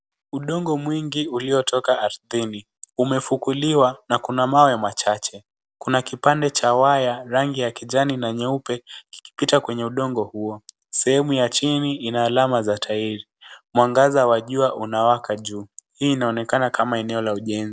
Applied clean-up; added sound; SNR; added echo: none; none; none; none.